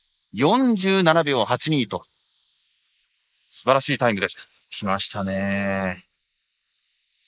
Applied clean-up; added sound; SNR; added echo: neural mask model Resemble Enhance denoiser.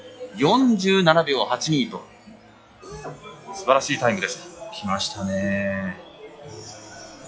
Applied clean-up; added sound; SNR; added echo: classical method log-MMSE.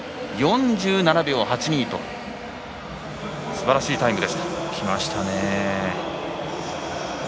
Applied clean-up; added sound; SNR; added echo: none; none; none; none.